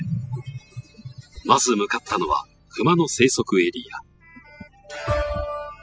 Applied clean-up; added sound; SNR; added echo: classical method spectral subtraction.